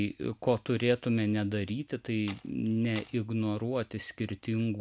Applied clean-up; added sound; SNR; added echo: none; Tools; 17 dB; none.